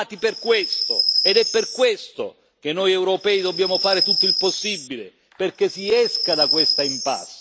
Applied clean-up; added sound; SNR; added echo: none; Chirp, tweet; 1 dB; none.